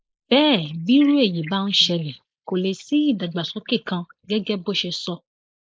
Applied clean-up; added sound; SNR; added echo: neural mask model Resemble Enhance denoiser.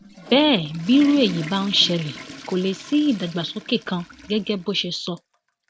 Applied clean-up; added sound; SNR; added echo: none; Toilet flush / Water; 15 dB; none.